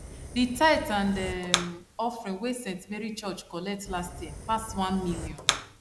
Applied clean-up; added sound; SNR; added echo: none; Fire; 6 dB; none.